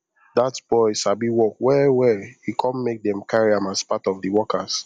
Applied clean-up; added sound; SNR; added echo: none; none; none; none.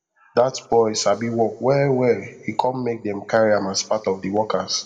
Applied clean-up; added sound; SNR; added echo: none; none; none; reverberation time 1.2 s.